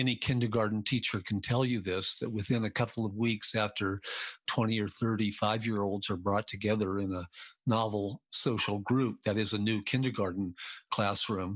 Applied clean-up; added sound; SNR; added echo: none; none; none; none.